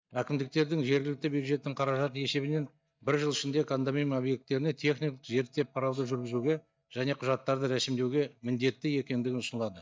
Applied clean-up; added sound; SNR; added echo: neural mask model DeepFilterNet 3.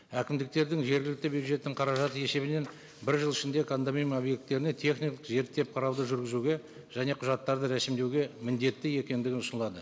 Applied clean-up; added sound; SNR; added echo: none; none; none; none.